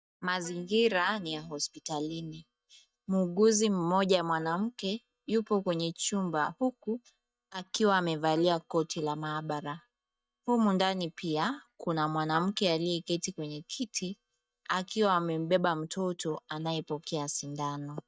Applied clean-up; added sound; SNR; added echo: neural mask model DeepFilterNet 3.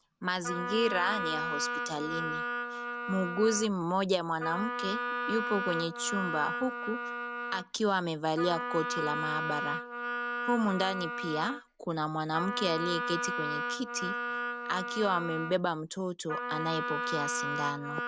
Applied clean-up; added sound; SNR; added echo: none; Wind instrument, woodwind instrument; 3 dB; none.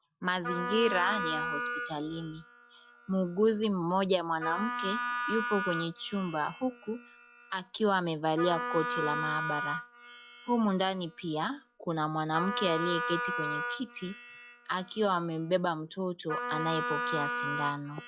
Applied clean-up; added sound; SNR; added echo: classical method log-MMSE.